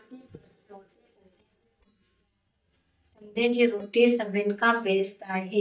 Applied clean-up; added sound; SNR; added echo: neural mask model DeepFilterNet 3.